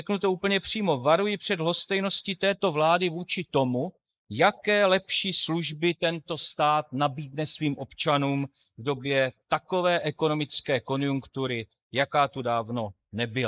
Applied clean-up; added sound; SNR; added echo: neural mask model Resemble Enhance denoiser.